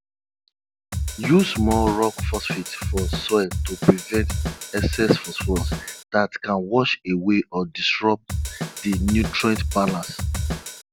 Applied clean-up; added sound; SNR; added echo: none; Drum kit; 4 dB; none.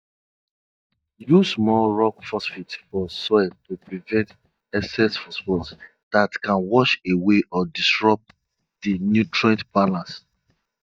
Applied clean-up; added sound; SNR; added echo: neural mask model DeepFilterNet 3.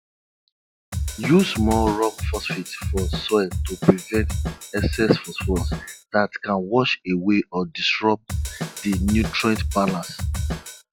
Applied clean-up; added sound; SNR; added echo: classical method log-MMSE.